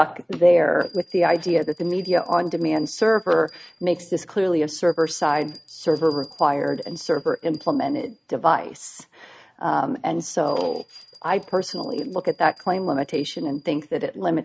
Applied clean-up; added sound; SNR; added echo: neural mask model RNNoise.